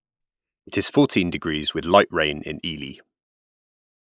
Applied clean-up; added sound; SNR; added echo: neural mask model Resemble Enhance denoiser.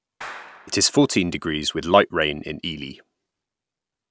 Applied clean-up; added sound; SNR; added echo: none; Clapping; 19 dB; none.